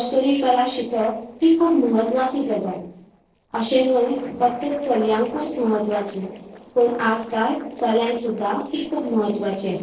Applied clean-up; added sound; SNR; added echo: neural separator model SepFormer DNS4.